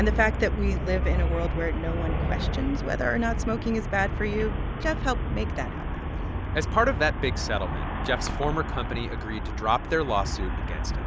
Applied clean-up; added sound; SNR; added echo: none; Traffic noise, roadway noise; -1 dB; none.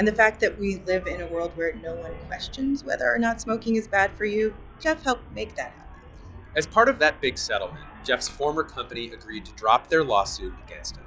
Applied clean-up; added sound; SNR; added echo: classical method log-MMSE.